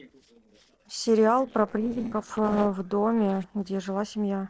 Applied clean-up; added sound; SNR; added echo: neural separator model SepFormer DNS4.